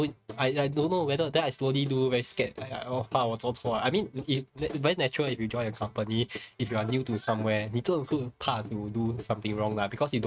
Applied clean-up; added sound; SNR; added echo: neural mask model RNNoise.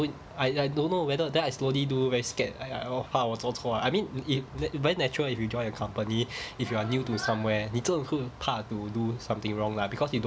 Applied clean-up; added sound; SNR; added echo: none; none; none; none.